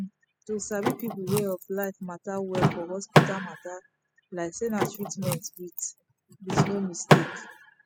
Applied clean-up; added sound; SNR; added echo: classical method spectral subtraction.